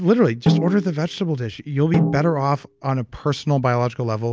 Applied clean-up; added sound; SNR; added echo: none; Snare drum; 4 dB; none.